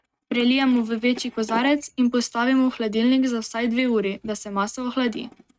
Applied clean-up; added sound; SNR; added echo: neural mask model RNNoise.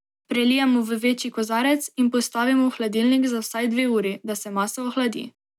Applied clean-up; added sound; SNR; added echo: none; none; none; none.